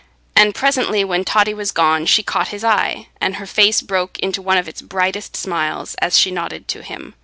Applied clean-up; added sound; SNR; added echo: none; none; none; none.